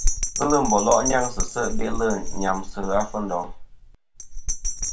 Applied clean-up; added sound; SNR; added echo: none; Bell; 1 dB; reverberation time 0.2 s.